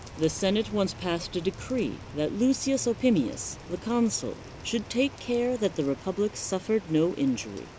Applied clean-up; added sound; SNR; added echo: none; Rain; 16 dB; none.